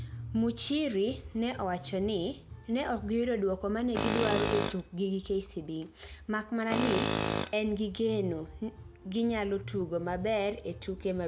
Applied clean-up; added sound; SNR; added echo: none; Tools; 1 dB; none.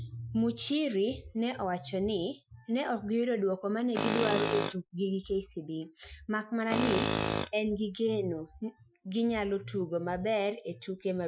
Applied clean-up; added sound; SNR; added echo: classical method Wiener filter.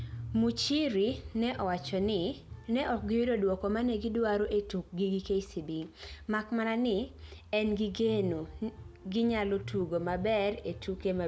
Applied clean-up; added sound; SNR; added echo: none; none; none; none.